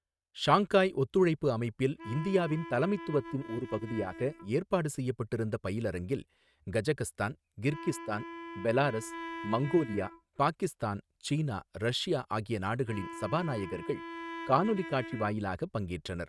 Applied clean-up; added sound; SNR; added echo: neural mask model RNNoise.